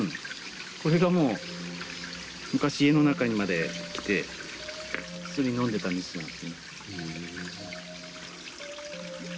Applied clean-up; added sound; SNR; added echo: none; none; none; none.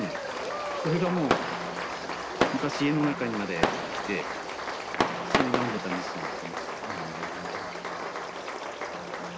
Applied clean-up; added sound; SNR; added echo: none; Applause + Fireworks; -2 dB; none.